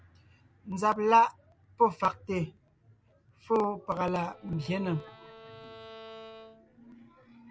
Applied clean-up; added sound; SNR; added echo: none; Bowed string instrument; 18 dB; none.